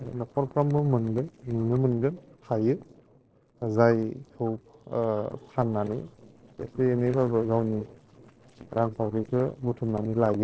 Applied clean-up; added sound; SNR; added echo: neural separator model SepFormer DNS4.